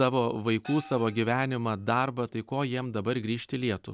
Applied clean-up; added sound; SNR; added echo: none; Gong; 19 dB; none.